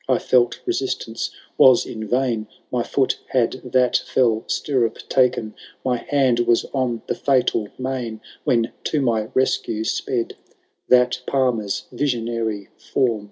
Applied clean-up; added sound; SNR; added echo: none; none; none; none.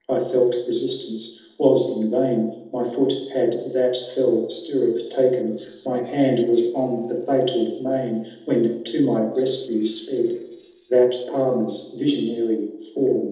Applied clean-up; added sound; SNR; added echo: neural separator model SepFormer DNS4.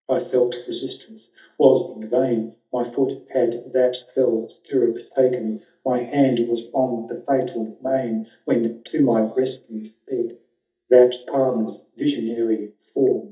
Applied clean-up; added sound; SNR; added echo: neural mask model DeepFilterNet 3.